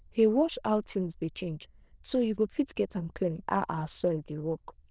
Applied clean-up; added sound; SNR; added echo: neural diffusion model UNIVERSE++.